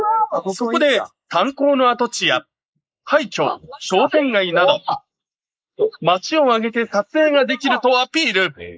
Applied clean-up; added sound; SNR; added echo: neural mask model Resemble Enhance denoiser.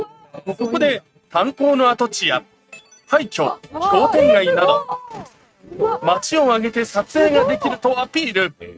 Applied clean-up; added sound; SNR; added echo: neural mask model RNNoise.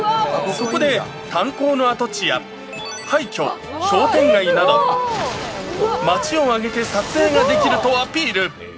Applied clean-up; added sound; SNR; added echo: none; Musical instrument; 19 dB; none.